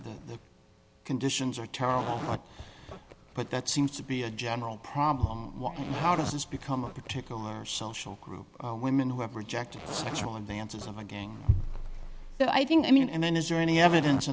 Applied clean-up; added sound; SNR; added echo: none; Zipper (clothing); 14 dB; none.